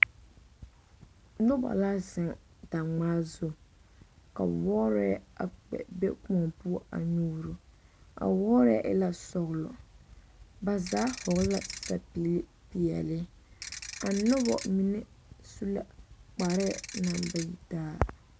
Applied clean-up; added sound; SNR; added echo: none; Ratchet, pawl / Percussion; 10 dB; none.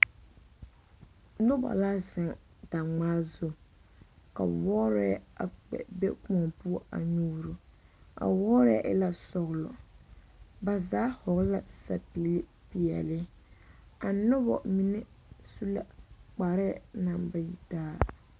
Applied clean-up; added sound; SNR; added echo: none; none; none; none.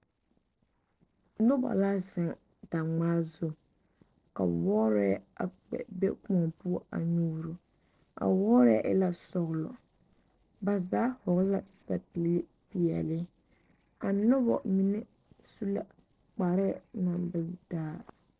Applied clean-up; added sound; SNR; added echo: neural separator model SepFormer DNS4.